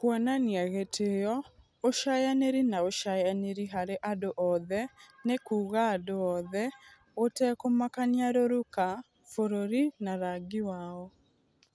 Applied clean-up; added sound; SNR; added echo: none; none; none; none.